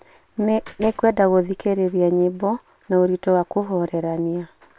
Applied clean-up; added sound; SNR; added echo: neural separator model SepFormer WHAM!.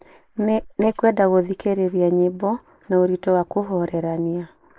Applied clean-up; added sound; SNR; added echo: neural mask model Resemble Enhance denoiser.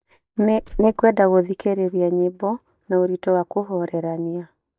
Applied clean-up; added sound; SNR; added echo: neural mask model DeepFilterNet 3.